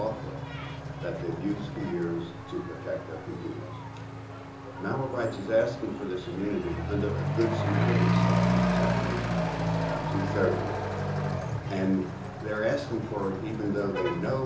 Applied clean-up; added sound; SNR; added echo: none; Accelerating, revving, vroom / Truck; -2 dB; reverberation time 0.6 s.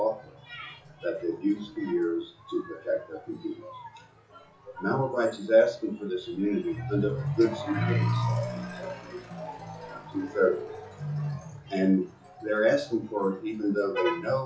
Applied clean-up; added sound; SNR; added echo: classical method WPE with log-MMSE.